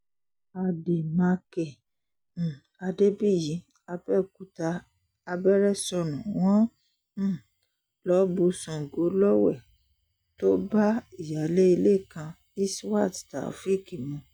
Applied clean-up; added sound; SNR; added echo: none; none; none; none.